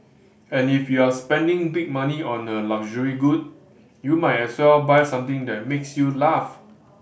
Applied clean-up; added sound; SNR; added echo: none; none; none; none.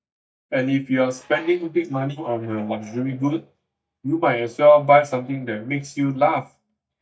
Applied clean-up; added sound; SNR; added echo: neural mask model DeepFilterNet 3.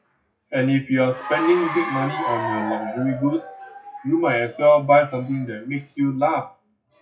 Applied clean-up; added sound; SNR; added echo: classical method WPE with log-MMSE.